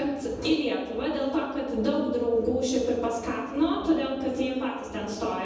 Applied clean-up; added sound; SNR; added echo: none; none; none; reverberation time 1.1 s.